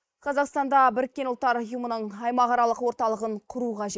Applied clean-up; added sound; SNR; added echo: neural mask model Resemble Enhance denoiser.